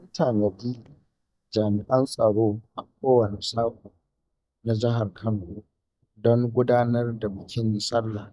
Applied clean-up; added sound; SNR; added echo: neural mask model DeepFilterNet 3.